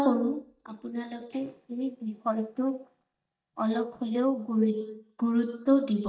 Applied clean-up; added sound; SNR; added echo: neural mask model DeepFilterNet 3.